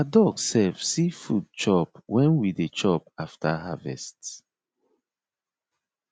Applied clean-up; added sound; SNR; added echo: none; none; none; none.